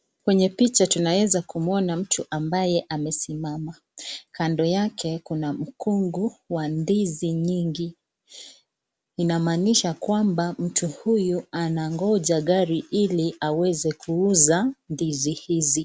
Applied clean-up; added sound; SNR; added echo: none; none; none; none.